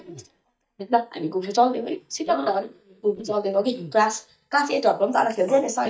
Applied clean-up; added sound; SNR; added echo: neural mask model DeepFilterNet 3.